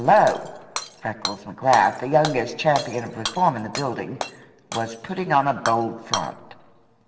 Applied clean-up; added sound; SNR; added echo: none; Shatter / Hammer; 12 dB; reverberation time 1.6 s.